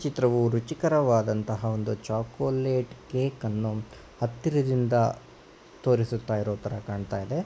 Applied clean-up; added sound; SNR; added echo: none; none; none; none.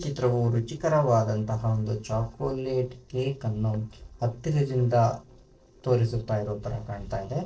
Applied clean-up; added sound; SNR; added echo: neural separator model SepFormer DNS4.